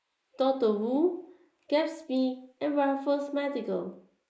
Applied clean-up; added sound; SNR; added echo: neural mask model Resemble Enhance denoiser.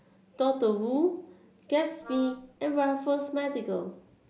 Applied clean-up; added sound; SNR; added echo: none; Wind instrument, woodwind instrument; 18 dB; none.